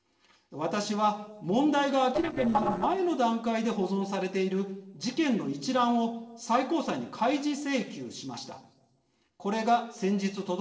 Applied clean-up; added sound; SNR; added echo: neural separator model SepFormer DNS4.